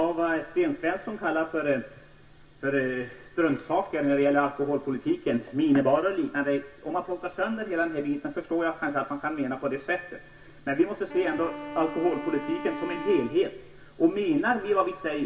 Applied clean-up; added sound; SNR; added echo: none; Wind instrument, woodwind instrument; 11 dB; reverberation time 0.1 s.